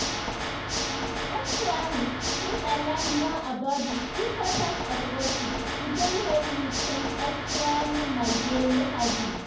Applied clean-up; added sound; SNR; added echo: none; Water / Mechanisms; 0 dB; reverberation time 0.9 s.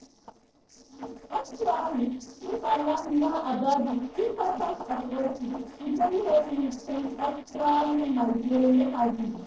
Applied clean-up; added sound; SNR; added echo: neural separator model SepFormer DNS4.